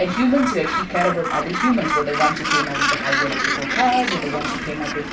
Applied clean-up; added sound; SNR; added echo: none; Gull, seagull; 1 dB; reverberation time 0.2 s.